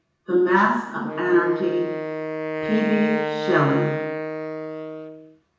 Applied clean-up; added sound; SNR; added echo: none; Wind instrument, woodwind instrument; 5 dB; reverberation time 0.9 s.